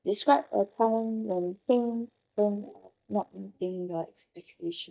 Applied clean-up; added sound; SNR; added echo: neural mask model DeepFilterNet 3.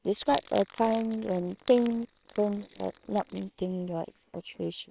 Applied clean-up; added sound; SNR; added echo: neural separator model SepFormer WHAMR!.